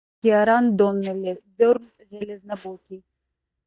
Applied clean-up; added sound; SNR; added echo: neural mask model DeepFilterNet 3.